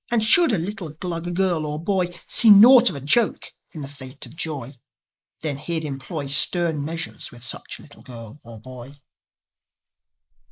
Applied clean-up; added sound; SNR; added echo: neural mask model Resemble Enhance denoiser.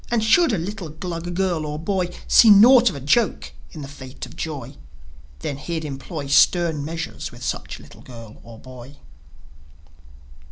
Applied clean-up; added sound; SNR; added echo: none; none; none; none.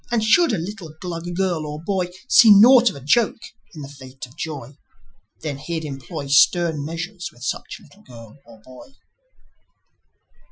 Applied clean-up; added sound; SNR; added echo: classical method Wiener filter.